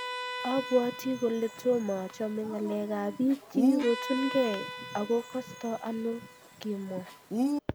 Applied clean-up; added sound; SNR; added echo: none; Bird + Bowed string instrument; 6 dB; none.